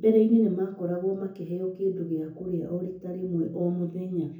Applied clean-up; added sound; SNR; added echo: none; none; none; reverberation time 0.6 s.